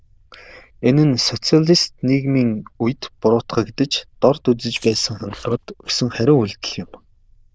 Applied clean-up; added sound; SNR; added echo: neural diffusion model UNIVERSE++.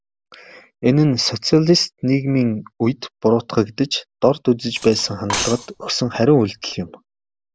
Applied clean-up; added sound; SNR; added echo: none; Cutlery, silverware; 11 dB; none.